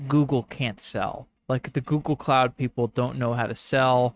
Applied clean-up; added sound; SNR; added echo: neural mask model RNNoise.